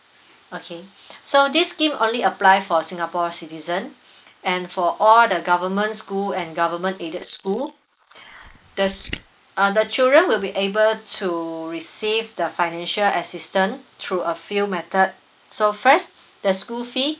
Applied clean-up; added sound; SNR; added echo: neural mask model Resemble Enhance denoiser.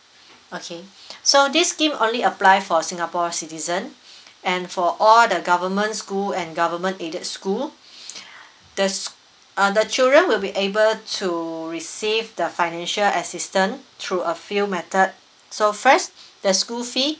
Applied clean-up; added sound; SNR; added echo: none; none; none; none.